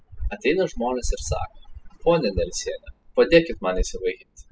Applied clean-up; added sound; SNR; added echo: classical method spectral subtraction.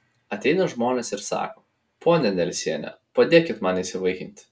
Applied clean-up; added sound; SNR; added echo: none; none; none; none.